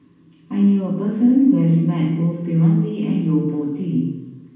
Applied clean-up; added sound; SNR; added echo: none; none; none; reverberation time 1.2 s.